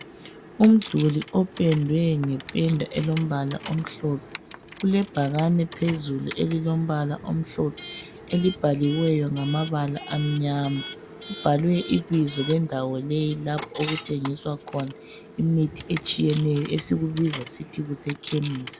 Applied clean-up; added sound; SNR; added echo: none; Coin (dropping) / Alarm; 15 dB; none.